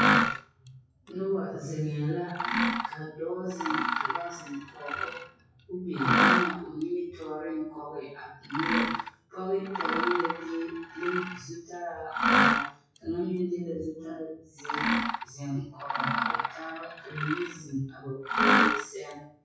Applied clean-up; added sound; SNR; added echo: classical method WPE with log-MMSE.